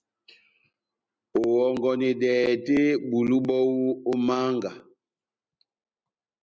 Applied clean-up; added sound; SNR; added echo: none; none; none; none.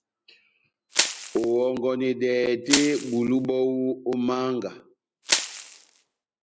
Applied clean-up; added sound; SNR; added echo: none; Crushing; 3 dB; none.